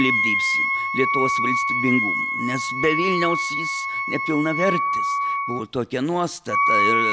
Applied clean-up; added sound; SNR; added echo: none; Wind instrument, woodwind instrument; -3 dB; none.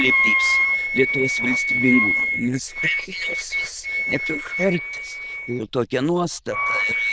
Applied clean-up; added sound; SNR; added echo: neural diffusion model UNIVERSE++.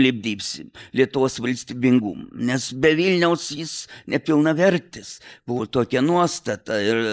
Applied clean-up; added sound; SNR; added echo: neural mask model Resemble Enhance denoiser.